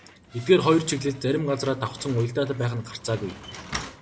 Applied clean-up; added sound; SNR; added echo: none; Slam; 16 dB; none.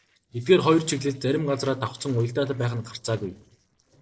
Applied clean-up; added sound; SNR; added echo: neural separator model SepFormer DNS4.